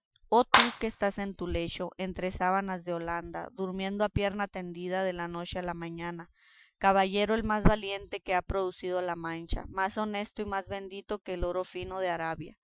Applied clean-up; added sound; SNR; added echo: classical method Wiener filter.